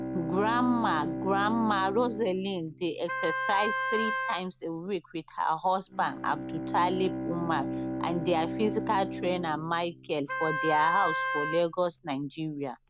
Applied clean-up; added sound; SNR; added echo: none; Wind instrument, woodwind instrument + Bowed string instrument; 4 dB; none.